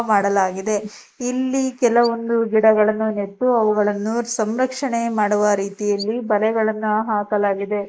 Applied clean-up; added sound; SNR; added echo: neural mask model Resemble Enhance denoiser.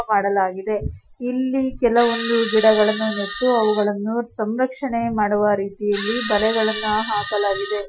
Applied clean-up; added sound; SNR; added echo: classical method Wiener filter.